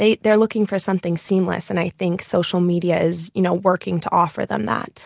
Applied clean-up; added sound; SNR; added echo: none; none; none; none.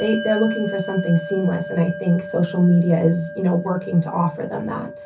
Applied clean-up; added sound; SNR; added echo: none; Bell; 12 dB; reverberation time 0.3 s.